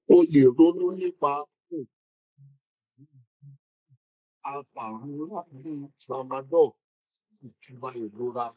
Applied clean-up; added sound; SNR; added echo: neural mask model Resemble Enhance denoiser.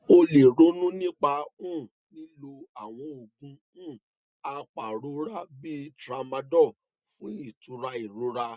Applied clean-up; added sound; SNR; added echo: none; none; none; none.